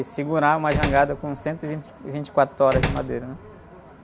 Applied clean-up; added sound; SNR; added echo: none; Slam; 8 dB; none.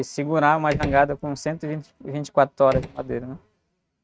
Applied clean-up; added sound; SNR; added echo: neural mask model RNNoise.